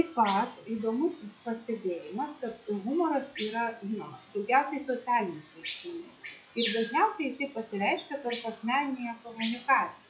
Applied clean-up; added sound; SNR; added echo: classical method log-MMSE.